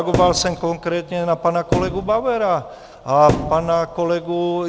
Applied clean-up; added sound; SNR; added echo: none; Thump, thud; 8 dB; none.